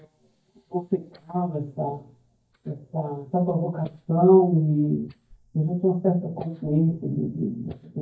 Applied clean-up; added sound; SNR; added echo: neural mask model DeepFilterNet 3.